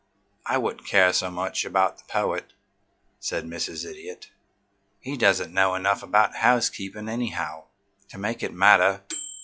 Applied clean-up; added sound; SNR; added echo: classical method log-MMSE.